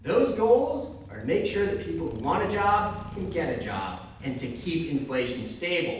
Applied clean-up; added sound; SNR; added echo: none; Motorcycle; 15 dB; reverberation time 0.9 s.